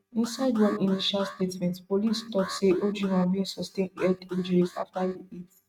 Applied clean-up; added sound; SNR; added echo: neural mask model RNNoise.